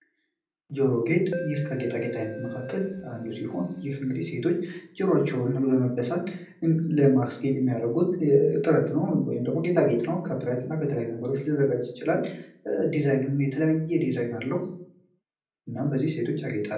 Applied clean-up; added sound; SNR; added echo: none; Keyboard (musical); 13 dB; reverberation time 0.6 s.